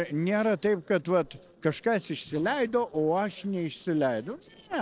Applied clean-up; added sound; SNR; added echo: neural separator model SepFormer DNS4.